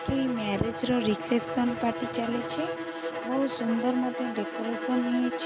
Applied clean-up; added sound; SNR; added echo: none; Bowed string instrument; 6 dB; none.